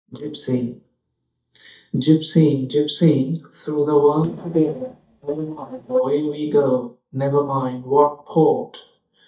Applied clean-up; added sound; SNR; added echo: neural mask model DeepFilterNet 3.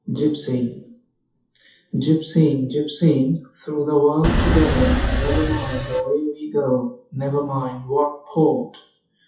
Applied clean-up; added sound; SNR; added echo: classical method WPE with log-MMSE.